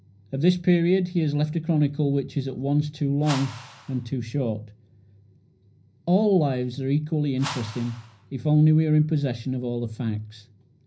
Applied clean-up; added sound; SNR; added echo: none; Whoosh, swoosh, swish; 14 dB; reverberation time 0.5 s.